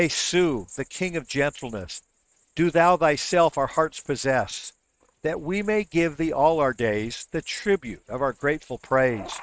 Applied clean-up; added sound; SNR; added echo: neural mask model RNNoise.